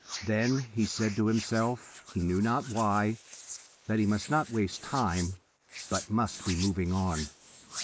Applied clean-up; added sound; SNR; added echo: neural mask model Resemble Enhance denoiser.